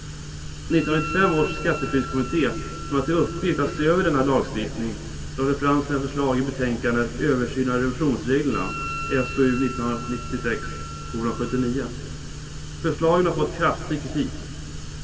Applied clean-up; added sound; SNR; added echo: none; Wind instrument, woodwind instrument; 12 dB; reverberation time 1.8 s.